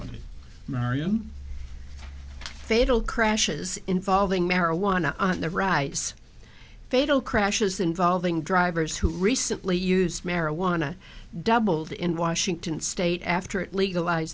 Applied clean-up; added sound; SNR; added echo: none; none; none; none.